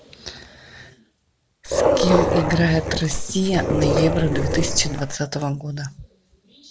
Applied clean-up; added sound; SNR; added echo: none; Dog; -2 dB; none.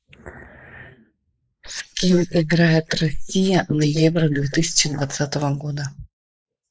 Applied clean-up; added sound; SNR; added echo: neural mask model Resemble Enhance denoiser.